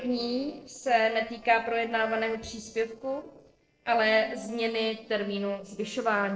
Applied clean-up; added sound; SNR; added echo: neural separator model SepFormer DNS4.